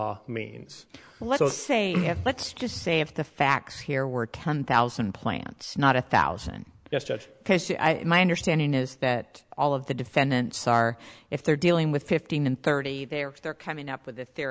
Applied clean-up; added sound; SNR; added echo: none; none; none; none.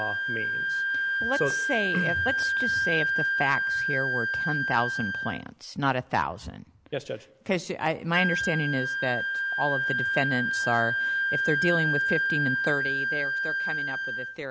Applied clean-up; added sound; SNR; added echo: none; Wind instrument, woodwind instrument; -2 dB; none.